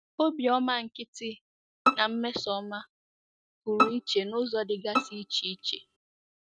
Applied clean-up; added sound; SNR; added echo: neural mask model RNNoise.